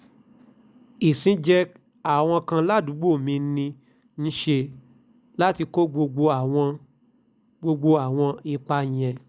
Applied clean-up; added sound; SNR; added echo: none; none; none; none.